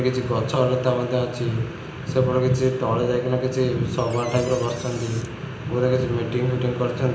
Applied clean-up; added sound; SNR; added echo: none; Door; 20 dB; reverberation time 0.8 s.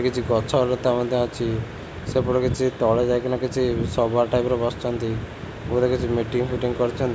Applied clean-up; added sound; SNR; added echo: none; none; none; none.